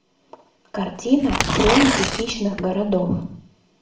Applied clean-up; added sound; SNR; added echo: none; Tearing; 1 dB; reverberation time 0.5 s.